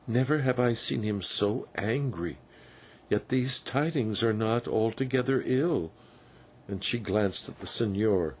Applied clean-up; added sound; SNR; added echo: none; none; none; none.